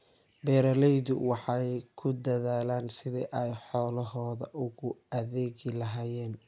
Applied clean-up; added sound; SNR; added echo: none; none; none; none.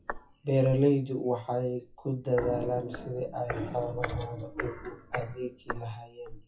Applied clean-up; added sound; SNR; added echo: classical method WPE with log-MMSE.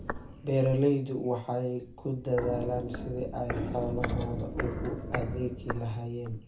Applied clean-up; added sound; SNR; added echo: none; Walk, footsteps; 5 dB; reverberation time 0.3 s.